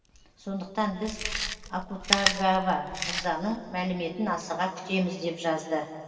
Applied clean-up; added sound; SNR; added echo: none; Chewing, mastication; 5 dB; reverberation time 2.3 s.